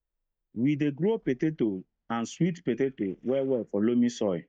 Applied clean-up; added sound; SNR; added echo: neural mask model DeepFilterNet 3.